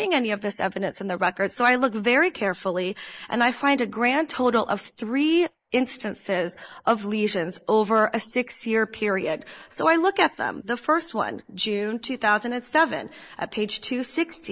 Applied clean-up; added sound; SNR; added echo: neural mask model Resemble Enhance denoiser.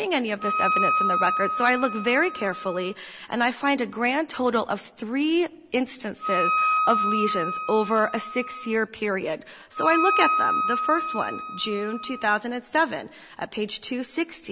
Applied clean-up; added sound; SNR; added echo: none; Wind instrument, woodwind instrument; 1 dB; none.